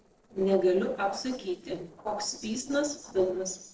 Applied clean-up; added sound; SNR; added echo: neural separator model SepFormer DNS4.